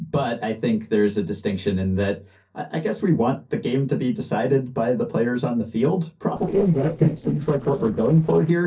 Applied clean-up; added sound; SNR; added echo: neural separator model SepFormer DNS4.